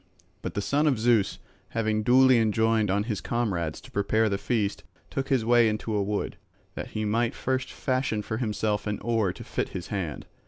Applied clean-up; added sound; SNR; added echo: none; none; none; none.